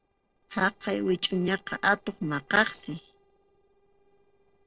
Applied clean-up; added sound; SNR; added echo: neural separator model SepFormer DNS4.